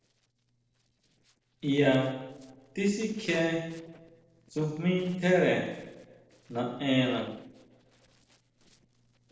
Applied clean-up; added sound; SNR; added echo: neural separator model SepFormer DNS4.